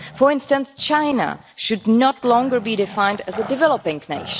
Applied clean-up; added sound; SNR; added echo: none; Growling; 19 dB; none.